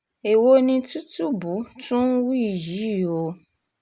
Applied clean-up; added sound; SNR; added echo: none; none; none; none.